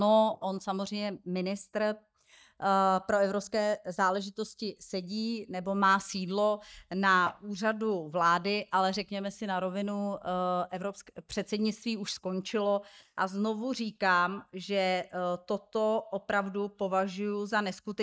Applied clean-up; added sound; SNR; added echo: neural mask model DeepFilterNet 3.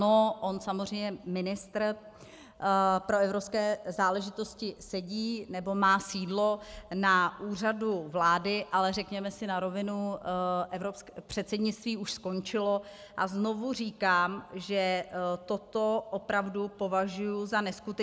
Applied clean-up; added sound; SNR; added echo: none; none; none; none.